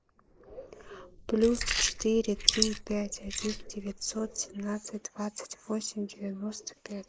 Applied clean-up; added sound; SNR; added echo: neural mask model Resemble Enhance denoiser.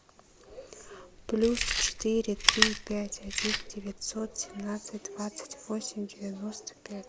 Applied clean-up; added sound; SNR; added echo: none; Chewing, mastication; 1 dB; none.